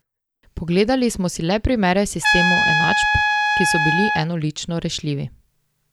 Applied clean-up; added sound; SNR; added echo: none; Trumpet; 0 dB; none.